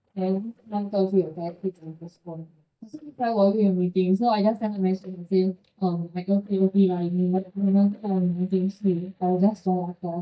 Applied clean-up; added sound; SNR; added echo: neural mask model DeepFilterNet 3.